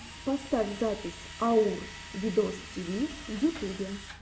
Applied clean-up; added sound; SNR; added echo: none; Drill; 14 dB; none.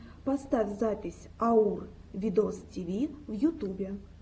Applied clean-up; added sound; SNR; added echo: none; none; none; none.